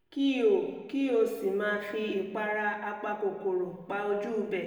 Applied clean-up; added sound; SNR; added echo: none; none; none; reverberation time 1.2 s.